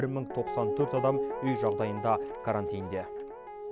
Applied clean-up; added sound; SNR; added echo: none; Guitar; 3 dB; none.